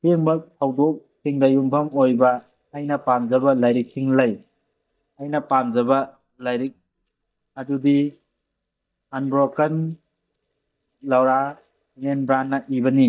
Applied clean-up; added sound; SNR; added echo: neural mask model DeepFilterNet 3.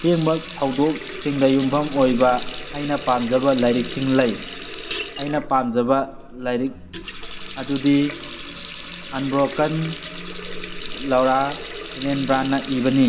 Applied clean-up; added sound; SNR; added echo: none; Water tap, faucet; 11 dB; reverberation time 1.0 s.